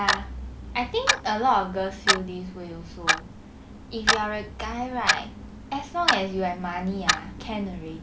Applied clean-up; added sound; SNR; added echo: none; Clock; 0 dB; none.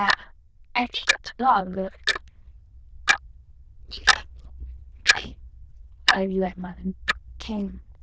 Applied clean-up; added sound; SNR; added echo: neural diffusion model UNIVERSE++.